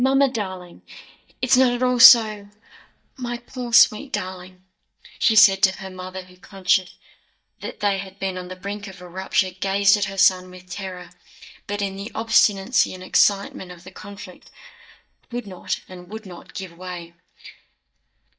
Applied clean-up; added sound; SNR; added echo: neural mask model DeepFilterNet 3.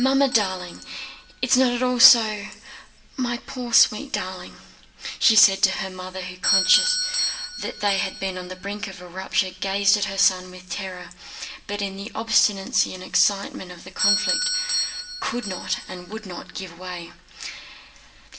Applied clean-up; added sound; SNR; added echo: none; Doorbell; 7 dB; reverberation time 1.0 s.